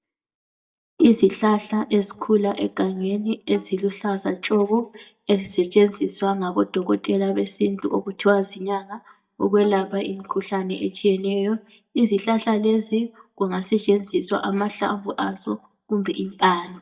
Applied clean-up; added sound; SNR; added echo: neural mask model DeepFilterNet 3.